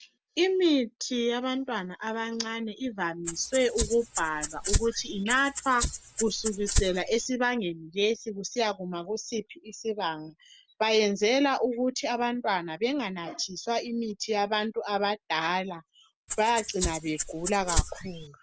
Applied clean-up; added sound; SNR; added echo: none; Rattle (instrument); 3 dB; none.